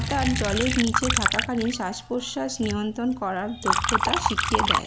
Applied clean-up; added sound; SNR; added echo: none; Liquid; -1 dB; none.